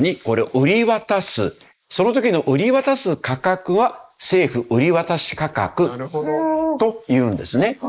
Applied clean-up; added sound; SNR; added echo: neural mask model Resemble Enhance denoiser.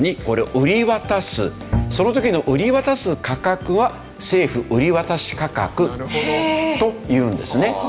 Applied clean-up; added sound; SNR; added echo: none; Bowed string instrument; 7 dB; none.